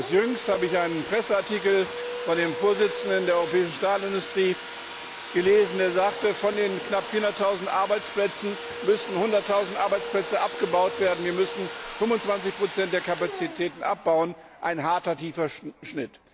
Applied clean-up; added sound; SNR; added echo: none; Domestic sounds, home sounds; 9 dB; none.